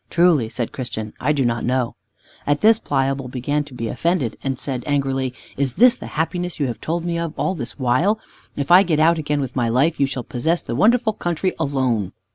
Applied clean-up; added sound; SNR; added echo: none; none; none; none.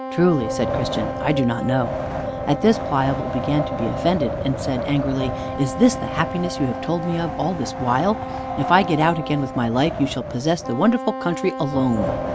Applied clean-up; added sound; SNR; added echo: none; Wind instrument, woodwind instrument + Wind; 5 dB; none.